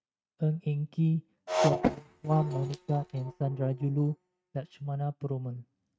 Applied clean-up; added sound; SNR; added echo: neural mask model RNNoise.